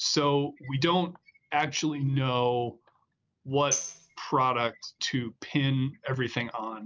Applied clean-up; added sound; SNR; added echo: none; Tambourine; 8 dB; none.